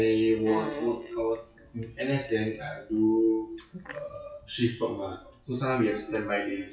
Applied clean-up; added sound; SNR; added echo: classical method WPE with log-MMSE.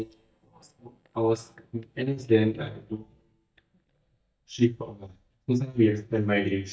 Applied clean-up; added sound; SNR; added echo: neural mask model DeepFilterNet 3.